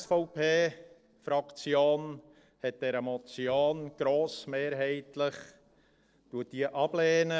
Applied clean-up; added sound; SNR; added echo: neural separator model SepFormer DNS4.